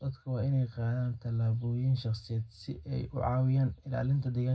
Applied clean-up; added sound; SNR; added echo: none; none; none; reverberation time 0.3 s.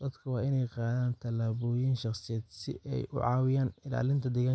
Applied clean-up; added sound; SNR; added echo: none; none; none; none.